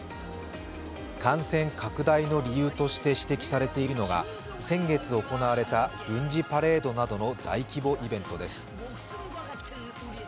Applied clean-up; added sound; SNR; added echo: none; none; none; none.